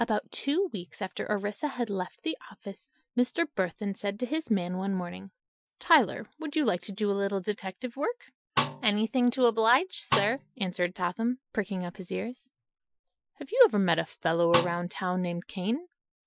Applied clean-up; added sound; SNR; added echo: classical method Wiener filter.